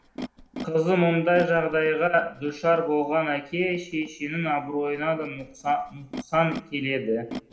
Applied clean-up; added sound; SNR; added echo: none; Animal; 17 dB; reverberation time 0.7 s.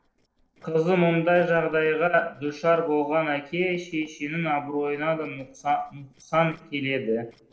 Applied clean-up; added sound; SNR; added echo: neural separator model SepFormer DNS4.